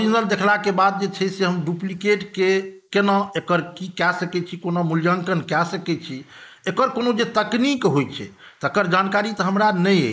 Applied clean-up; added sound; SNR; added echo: neural mask model Resemble Enhance denoiser.